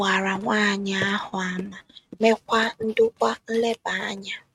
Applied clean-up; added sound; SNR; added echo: neural mask model RNNoise.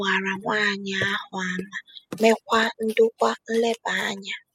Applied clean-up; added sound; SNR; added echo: classical method spectral subtraction.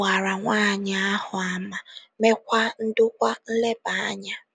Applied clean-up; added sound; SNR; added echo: none; none; none; none.